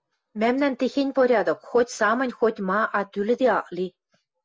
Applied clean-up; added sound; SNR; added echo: none; none; none; none.